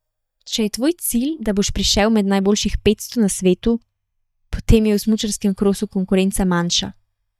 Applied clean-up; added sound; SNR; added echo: neural mask model DeepFilterNet 3.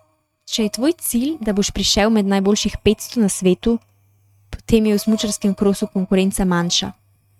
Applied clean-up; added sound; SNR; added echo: neural mask model RNNoise.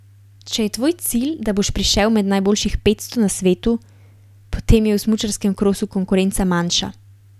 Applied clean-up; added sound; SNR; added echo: none; none; none; none.